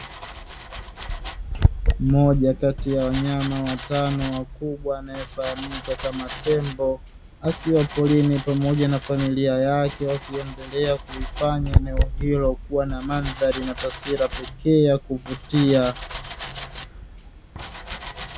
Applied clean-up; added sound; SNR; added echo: none; Domestic sounds, home sounds; 5 dB; none.